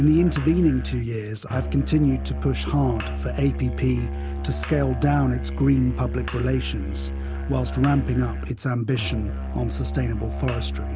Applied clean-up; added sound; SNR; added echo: none; Musical instrument; 5 dB; none.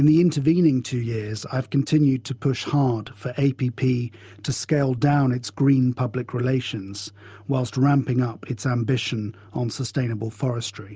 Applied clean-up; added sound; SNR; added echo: none; none; none; none.